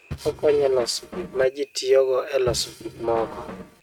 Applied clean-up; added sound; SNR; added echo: neural mask model RNNoise.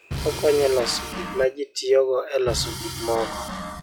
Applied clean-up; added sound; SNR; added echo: classical method log-MMSE.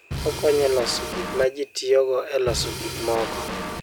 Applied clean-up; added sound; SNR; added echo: none; Drum kit; 6 dB; none.